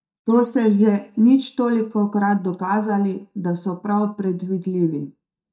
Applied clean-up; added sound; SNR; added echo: neural mask model DeepFilterNet 3.